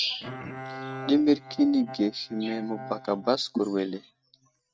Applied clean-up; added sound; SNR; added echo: neural mask model RNNoise.